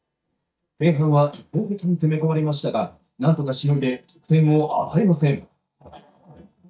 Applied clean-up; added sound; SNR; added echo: neural mask model DeepFilterNet 3.